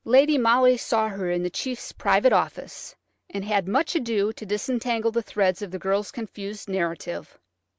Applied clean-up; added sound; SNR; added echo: none; none; none; none.